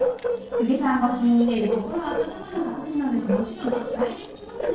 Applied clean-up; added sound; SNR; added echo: neural separator model SepFormer DNS4.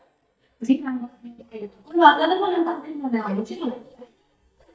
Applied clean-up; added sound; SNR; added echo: neural mask model DeepFilterNet 3.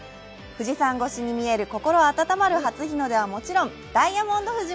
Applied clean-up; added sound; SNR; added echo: none; none; none; none.